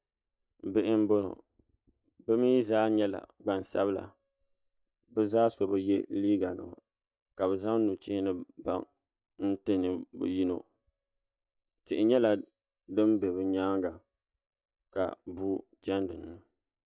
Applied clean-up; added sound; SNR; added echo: neural mask model DeepFilterNet 3.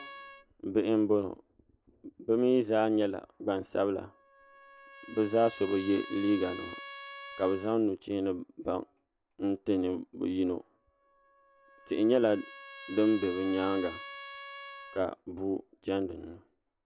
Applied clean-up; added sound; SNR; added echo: none; Trumpet; 18 dB; none.